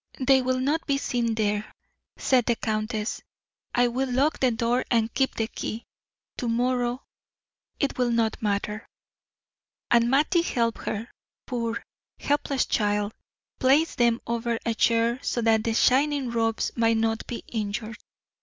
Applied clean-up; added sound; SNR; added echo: none; none; none; none.